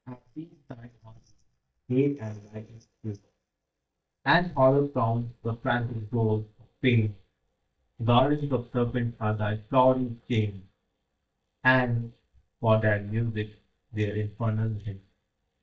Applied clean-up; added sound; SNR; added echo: neural mask model DeepFilterNet 3.